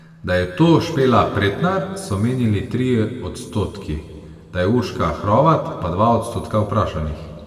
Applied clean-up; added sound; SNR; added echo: none; none; none; reverberation time 2.2 s.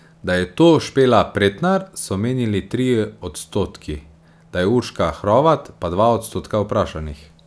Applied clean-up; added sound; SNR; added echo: none; none; none; none.